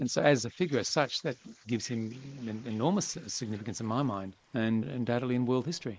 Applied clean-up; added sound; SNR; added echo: neural mask model Resemble Enhance denoiser.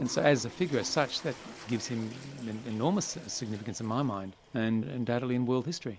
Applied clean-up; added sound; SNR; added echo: none; Toilet flush; 17 dB; none.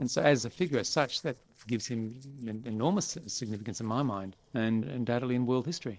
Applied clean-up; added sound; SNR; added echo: neural separator model SepFormer DNS4.